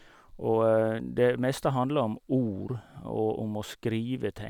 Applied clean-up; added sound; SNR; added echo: none; none; none; none.